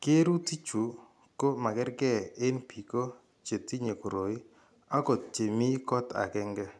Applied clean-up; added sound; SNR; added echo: none; none; none; none.